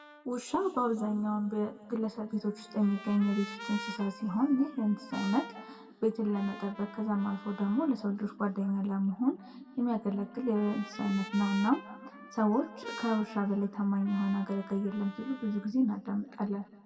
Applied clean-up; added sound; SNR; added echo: none; Trumpet; 17 dB; reverberation time 1.5 s.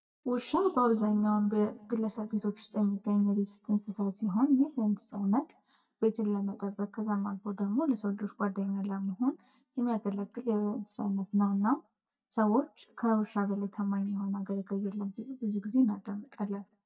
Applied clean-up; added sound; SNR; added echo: neural mask model DeepFilterNet 3.